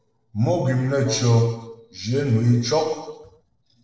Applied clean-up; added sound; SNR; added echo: neural separator model SepFormer DNS4.